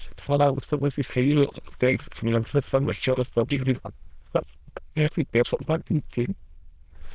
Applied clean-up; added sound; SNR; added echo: neural diffusion model UNIVERSE++.